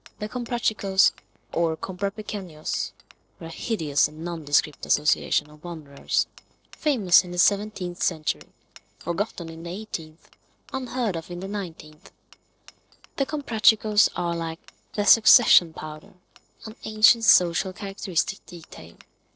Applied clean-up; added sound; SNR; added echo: neural separator model SepFormer DNS4.